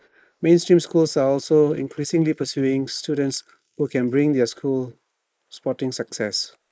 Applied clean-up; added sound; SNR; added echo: neural mask model Resemble Enhance denoiser.